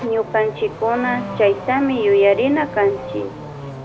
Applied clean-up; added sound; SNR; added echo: none; Accelerating, revving, vroom / Car; 12 dB; none.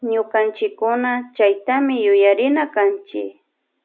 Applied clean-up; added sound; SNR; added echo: none; none; none; none.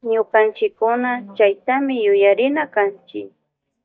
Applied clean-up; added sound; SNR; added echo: neural mask model DeepFilterNet 3.